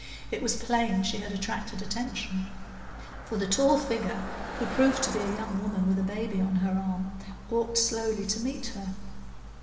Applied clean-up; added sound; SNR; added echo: none; Car passing by; 13 dB; reverberation time 2.0 s.